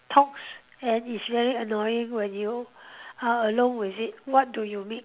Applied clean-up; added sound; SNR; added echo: none; none; none; none.